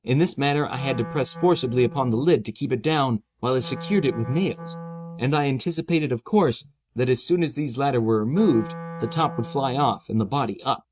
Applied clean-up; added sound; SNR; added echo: neural mask model RNNoise.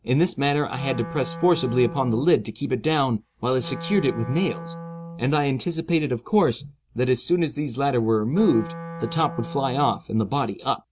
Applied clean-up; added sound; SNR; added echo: none; Wind instrument, woodwind instrument; 13 dB; none.